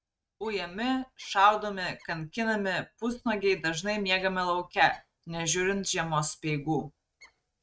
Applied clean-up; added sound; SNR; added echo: neural mask model RNNoise.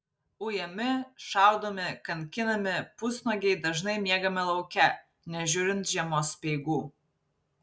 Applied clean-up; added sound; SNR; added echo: none; none; none; none.